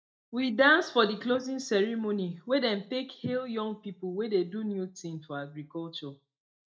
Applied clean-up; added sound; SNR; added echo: neural mask model DeepFilterNet 3.